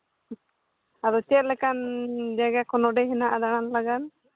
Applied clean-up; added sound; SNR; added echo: none; none; none; none.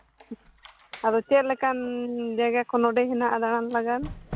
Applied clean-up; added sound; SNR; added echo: none; Squeak; 19 dB; none.